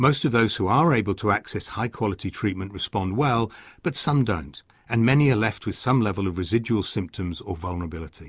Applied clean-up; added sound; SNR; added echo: none; none; none; none.